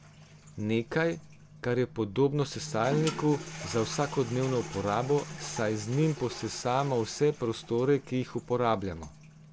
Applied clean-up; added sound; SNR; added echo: none; Toilet flush; 16 dB; none.